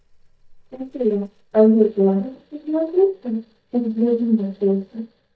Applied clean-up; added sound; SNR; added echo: neural mask model DeepFilterNet 3.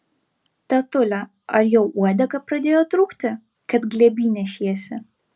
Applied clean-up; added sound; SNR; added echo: none; none; none; none.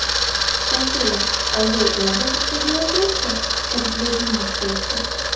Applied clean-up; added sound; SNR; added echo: none; Camera; -4 dB; reverberation time 0.8 s.